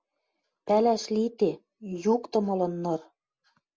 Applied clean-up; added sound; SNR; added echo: none; none; none; none.